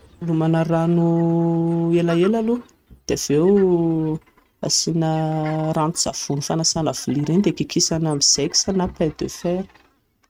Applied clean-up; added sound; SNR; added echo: neural mask model RNNoise.